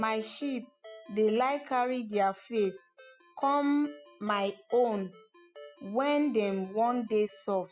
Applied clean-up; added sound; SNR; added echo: classical method spectral subtraction.